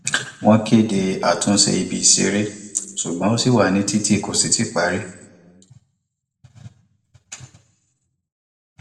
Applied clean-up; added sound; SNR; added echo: none; none; none; reverberation time 0.7 s.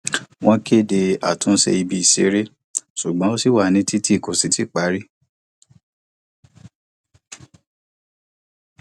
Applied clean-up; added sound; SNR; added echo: none; none; none; none.